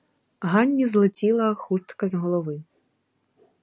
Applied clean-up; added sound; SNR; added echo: none; none; none; none.